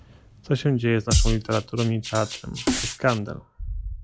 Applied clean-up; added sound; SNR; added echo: classical method log-MMSE.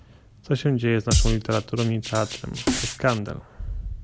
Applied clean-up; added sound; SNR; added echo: none; Drum kit; 0 dB; none.